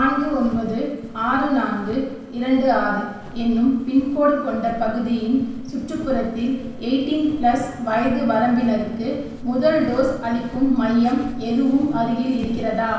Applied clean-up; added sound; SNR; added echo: none; Walk, footsteps; 15 dB; reverberation time 0.9 s.